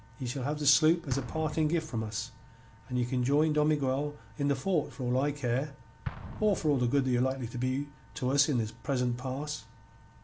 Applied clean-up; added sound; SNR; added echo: none; Explosion; 17 dB; none.